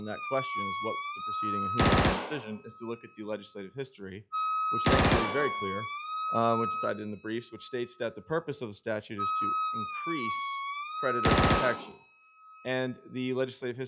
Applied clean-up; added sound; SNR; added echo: classical method log-MMSE.